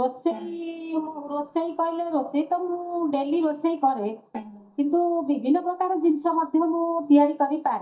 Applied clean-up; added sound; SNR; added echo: neural mask model DeepFilterNet 3.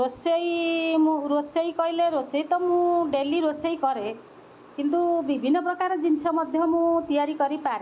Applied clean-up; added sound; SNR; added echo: none; none; none; none.